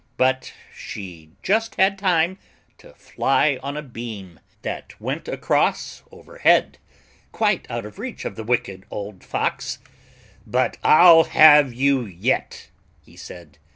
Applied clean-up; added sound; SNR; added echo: none; none; none; none.